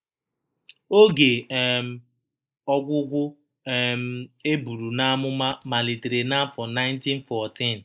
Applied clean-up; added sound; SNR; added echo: neural mask model Resemble Enhance denoiser.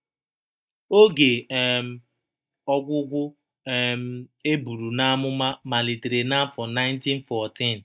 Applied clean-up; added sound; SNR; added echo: neural mask model DeepFilterNet 3.